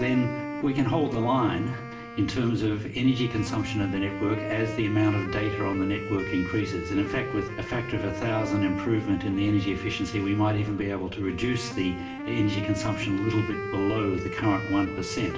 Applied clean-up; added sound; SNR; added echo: none; Wind instrument, woodwind instrument; 9 dB; reverberation time 0.7 s.